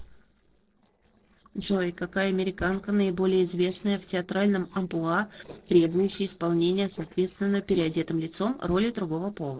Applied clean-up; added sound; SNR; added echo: neural separator model SepFormer DNS4.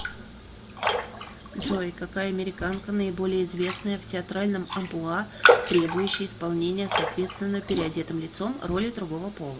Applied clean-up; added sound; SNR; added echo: none; Raindrop; 2 dB; none.